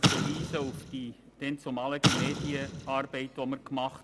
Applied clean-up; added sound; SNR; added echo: none; Explosion; -2 dB; none.